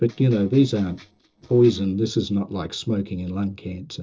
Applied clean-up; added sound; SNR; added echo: neural separator model SepFormer DNS4.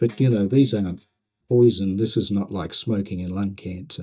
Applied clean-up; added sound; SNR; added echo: neural mask model DeepFilterNet 3.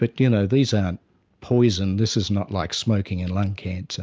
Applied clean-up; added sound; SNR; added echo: none; none; none; none.